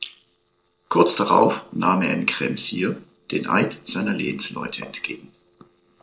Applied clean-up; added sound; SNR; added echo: neural separator model SepFormer DNS4.